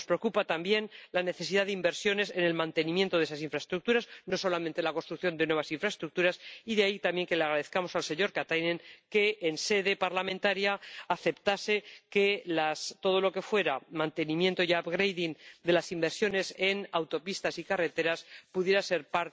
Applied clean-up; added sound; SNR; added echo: none; none; none; none.